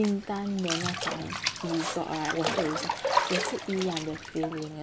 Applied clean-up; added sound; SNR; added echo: none; Bathtub (filling or washing); 1 dB; none.